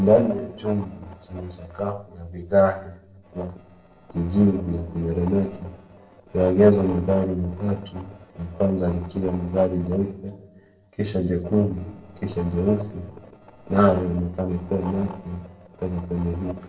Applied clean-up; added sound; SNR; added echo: neural separator model SepFormer DNS4.